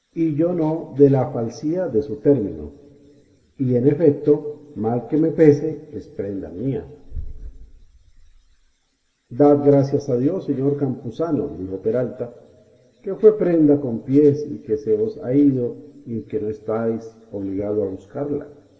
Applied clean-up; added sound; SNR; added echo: none; none; none; reverberation time 2.8 s.